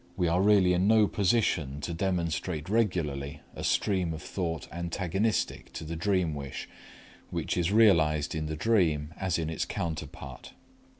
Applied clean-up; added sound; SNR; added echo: none; none; none; none.